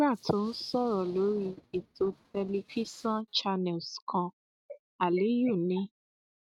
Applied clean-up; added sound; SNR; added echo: neural mask model RNNoise.